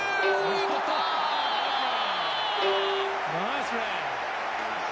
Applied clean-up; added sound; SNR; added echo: none; Bowed string instrument; 7 dB; none.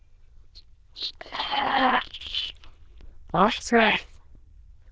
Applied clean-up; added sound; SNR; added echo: neural diffusion model UNIVERSE++.